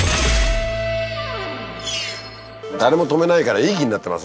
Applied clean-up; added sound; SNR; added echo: none; none; none; none.